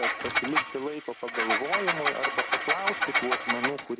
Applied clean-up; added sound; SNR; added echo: none; Engine; -5 dB; none.